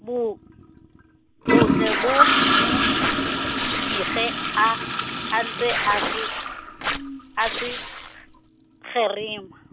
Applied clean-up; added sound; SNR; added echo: none; Toilet flush / Gurgling + Tearing; -4 dB; none.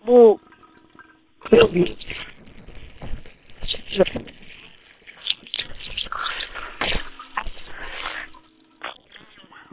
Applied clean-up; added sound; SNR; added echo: neural separator model SepFormer WHAM!.